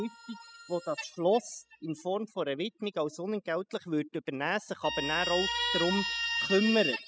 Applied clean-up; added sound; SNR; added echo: classical method spectral subtraction.